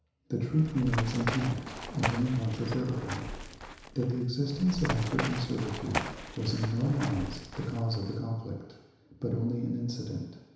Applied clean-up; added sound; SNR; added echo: none; Run; 7 dB; reverberation time 1.0 s.